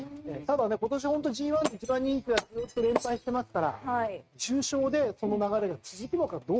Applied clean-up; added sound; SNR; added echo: neural mask model RNNoise.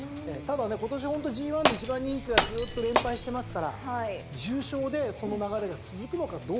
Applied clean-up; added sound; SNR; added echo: none; Glass; -2 dB; none.